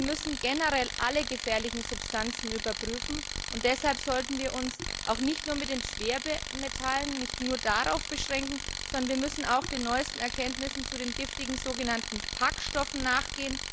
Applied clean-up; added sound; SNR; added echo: none; Tools; 4 dB; none.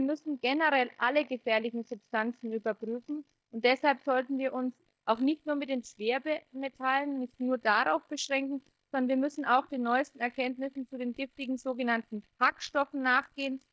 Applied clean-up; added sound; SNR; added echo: neural mask model DeepFilterNet 3.